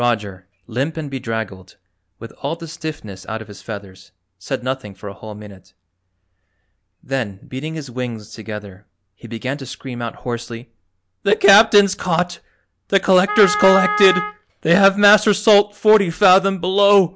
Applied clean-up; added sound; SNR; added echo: none; Wind instrument, woodwind instrument; 4 dB; none.